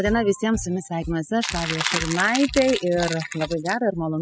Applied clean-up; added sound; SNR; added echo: classical method spectral subtraction.